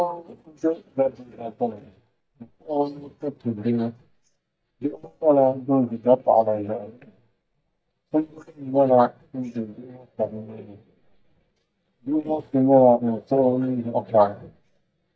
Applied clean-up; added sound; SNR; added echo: neural mask model DeepFilterNet 3.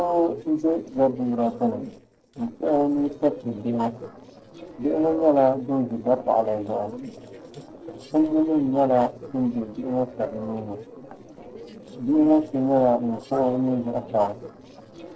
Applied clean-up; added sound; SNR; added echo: neural separator model SepFormer DNS4.